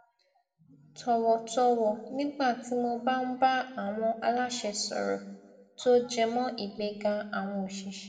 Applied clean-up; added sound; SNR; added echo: none; none; none; reverberation time 0.9 s.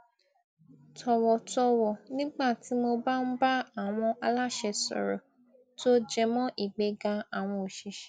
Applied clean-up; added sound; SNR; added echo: none; none; none; none.